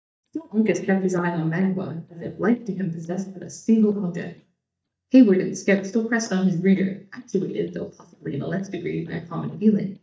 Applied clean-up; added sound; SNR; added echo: neural mask model DeepFilterNet 3.